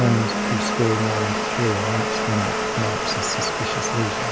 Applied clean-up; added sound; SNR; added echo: none; Domestic sounds, home sounds; -1 dB; none.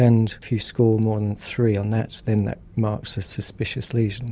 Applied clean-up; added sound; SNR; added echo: none; none; none; none.